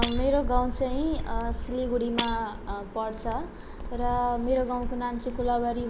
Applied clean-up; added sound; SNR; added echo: none; Shatter; 9 dB; none.